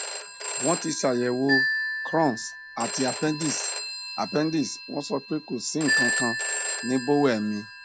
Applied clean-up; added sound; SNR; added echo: none; Marimba, xylophone + Telephone; 3 dB; none.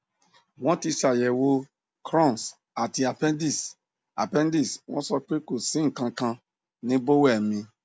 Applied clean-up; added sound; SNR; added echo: none; none; none; none.